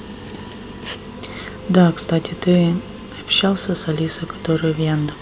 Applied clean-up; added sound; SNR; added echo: none; none; none; none.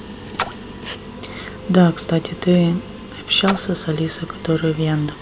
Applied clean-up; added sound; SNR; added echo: none; Splash, splatter; 13 dB; none.